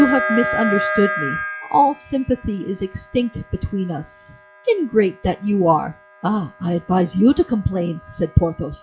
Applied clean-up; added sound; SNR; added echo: classical method log-MMSE.